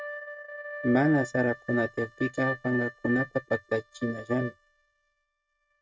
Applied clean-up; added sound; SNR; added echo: neural mask model RNNoise.